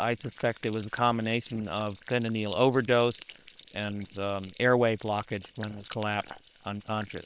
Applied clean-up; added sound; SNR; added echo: neural separator model SepFormer WHAM!.